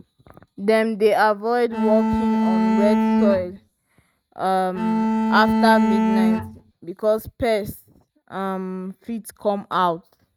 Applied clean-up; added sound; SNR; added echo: neural mask model RNNoise.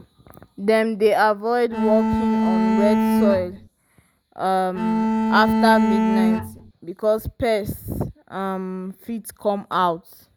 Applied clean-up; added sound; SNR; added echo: none; Bowed string instrument; -4 dB; none.